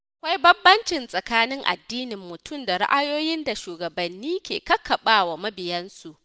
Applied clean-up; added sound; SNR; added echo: none; none; none; none.